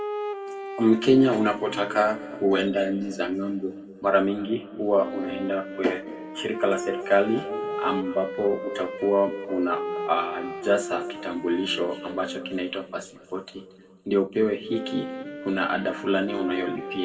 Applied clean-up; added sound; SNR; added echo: none; Wind instrument, woodwind instrument; 10 dB; reverberation time 1.8 s.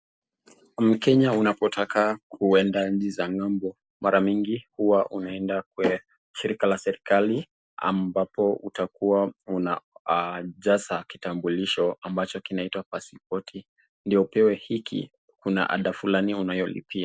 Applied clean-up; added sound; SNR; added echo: none; none; none; none.